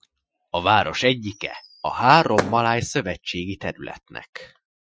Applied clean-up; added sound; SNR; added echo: classical method Wiener filter.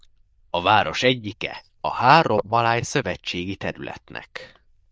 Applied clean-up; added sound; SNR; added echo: neural diffusion model UNIVERSE++.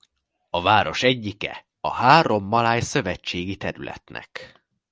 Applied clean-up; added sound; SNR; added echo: none; none; none; none.